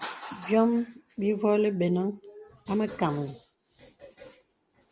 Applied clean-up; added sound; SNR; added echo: none; none; none; none.